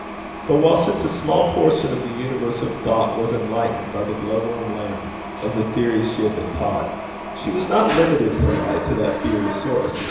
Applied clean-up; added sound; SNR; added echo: none; Mechanisms; 9 dB; reverberation time 1.0 s.